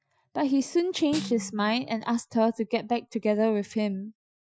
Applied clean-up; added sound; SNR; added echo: classical method Wiener filter.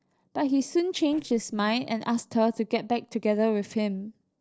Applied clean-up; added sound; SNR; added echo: neural separator model SepFormer DNS4.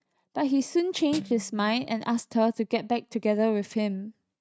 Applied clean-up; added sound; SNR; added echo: neural mask model RNNoise.